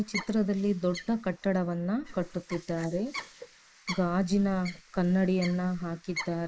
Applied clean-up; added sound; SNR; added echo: neural mask model Resemble Enhance denoiser.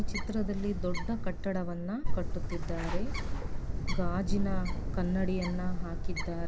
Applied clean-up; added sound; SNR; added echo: none; Bird; -4 dB; none.